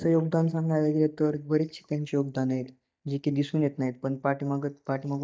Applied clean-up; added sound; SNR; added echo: neural mask model DeepFilterNet 3.